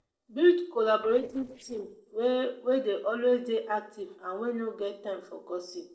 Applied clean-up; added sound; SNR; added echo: neural separator model SepFormer DNS4.